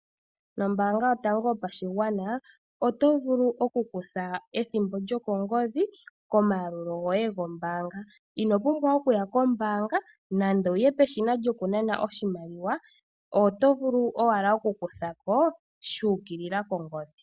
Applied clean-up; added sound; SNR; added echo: none; none; none; none.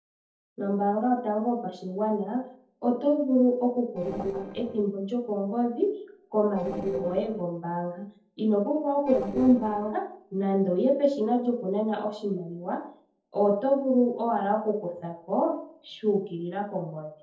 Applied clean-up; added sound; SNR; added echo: neural separator model SepFormer DNS4.